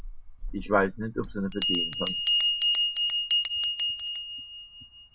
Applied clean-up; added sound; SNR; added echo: none; Bell; -4 dB; none.